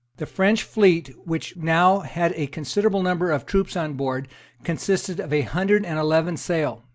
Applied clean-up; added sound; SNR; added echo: none; none; none; none.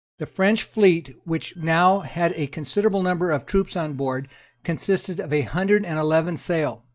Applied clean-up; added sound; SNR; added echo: neural mask model DeepFilterNet 3.